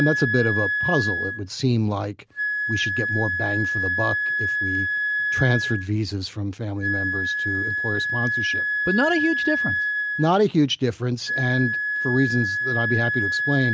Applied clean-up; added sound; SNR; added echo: none; Wind instrument, woodwind instrument; 1 dB; none.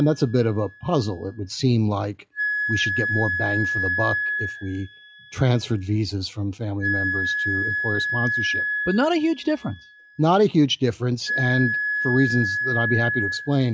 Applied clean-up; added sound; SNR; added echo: classical method log-MMSE.